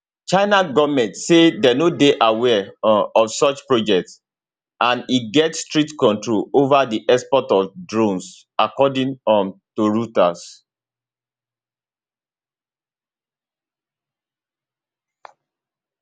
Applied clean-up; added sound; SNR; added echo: none; none; none; none.